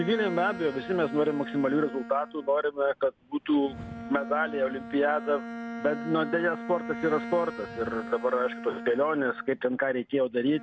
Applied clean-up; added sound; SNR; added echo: none; Bowed string instrument; 11 dB; none.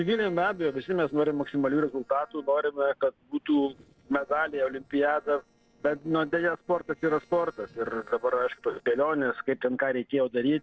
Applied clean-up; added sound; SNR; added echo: neural separator model SepFormer DNS4.